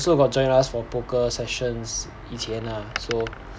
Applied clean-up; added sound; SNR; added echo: none; Door; 18 dB; none.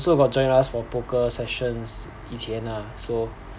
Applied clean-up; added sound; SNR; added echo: none; none; none; none.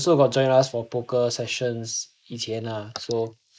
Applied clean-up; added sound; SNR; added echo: neural mask model Resemble Enhance denoiser.